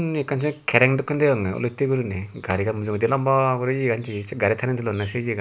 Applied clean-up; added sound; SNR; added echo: none; none; none; none.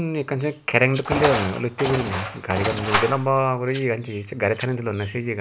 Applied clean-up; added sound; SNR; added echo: none; Engine + Rattle (instrument); 7 dB; none.